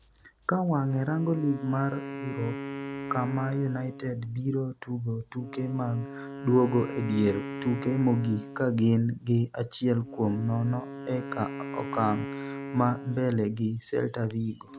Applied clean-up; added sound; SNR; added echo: none; Wind instrument, woodwind instrument; 11 dB; none.